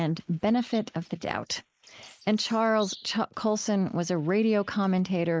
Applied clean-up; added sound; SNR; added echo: neural mask model Resemble Enhance denoiser.